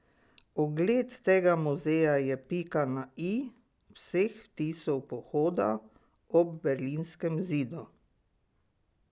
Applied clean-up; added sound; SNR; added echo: none; none; none; none.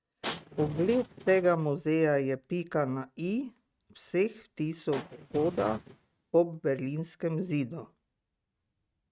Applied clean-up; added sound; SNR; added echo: neural mask model RNNoise.